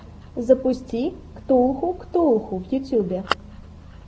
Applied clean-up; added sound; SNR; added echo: none; none; none; none.